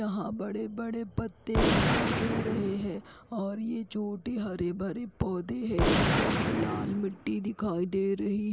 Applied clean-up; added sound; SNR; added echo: none; Gunshot, gunfire; 0 dB; none.